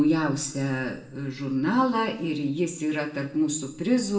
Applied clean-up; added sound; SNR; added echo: none; none; none; reverberation time 0.6 s.